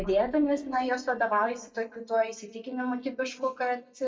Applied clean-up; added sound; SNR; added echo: neural mask model DeepFilterNet 3.